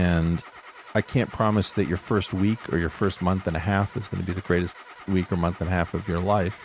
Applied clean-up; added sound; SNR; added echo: none; Engine starting / Car; 20 dB; none.